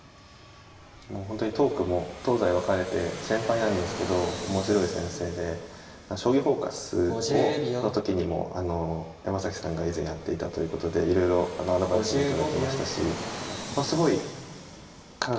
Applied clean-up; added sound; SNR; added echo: none; Fixed-wing aircraft, airplane; 13 dB; reverberation time 1.2 s.